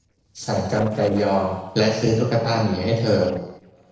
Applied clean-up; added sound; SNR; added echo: neural separator model SepFormer DNS4.